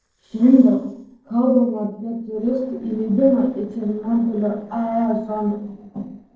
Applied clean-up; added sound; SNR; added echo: neural separator model SepFormer DNS4.